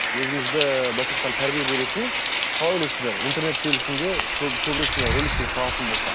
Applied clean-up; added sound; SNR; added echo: none; Rain; -4 dB; none.